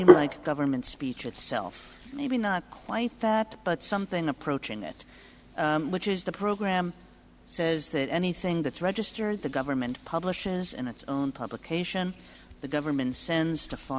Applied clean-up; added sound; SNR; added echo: none; Hands; 3 dB; none.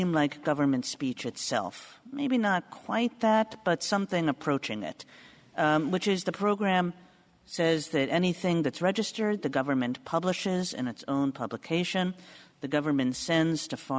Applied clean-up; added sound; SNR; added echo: none; none; none; none.